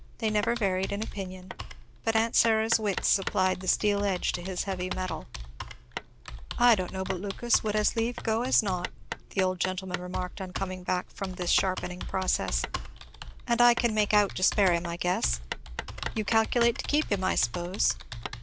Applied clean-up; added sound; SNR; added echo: none; Computer keyboard + Hammer; 8 dB; none.